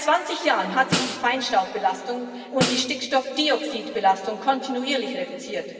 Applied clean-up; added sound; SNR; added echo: none; Snare drum; 7 dB; reverberation time 2.6 s.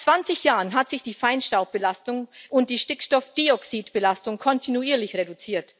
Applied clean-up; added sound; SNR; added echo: none; none; none; none.